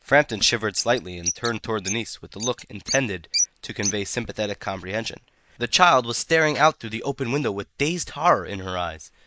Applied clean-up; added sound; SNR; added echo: neural mask model Resemble Enhance denoiser.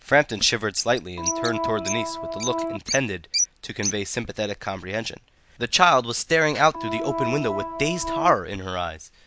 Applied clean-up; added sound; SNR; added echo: none; Organ + Bird; 4 dB; none.